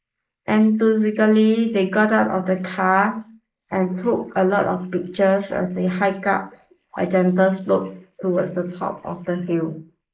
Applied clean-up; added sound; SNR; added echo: neural mask model Resemble Enhance denoiser.